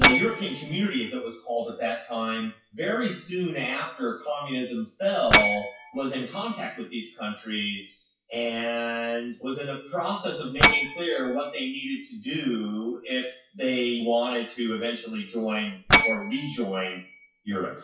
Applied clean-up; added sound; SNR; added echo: classical method WPE with log-MMSE.